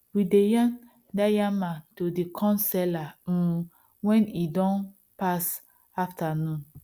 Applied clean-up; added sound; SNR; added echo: none; none; none; none.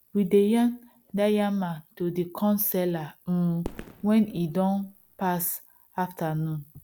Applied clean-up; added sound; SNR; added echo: none; Fireworks; 17 dB; none.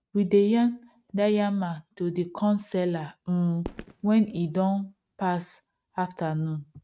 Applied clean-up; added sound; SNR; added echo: neural mask model RNNoise.